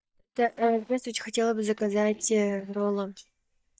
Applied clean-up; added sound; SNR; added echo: neural mask model DeepFilterNet 3.